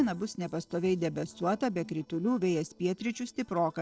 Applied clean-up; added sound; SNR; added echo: neural separator model SepFormer DNS4.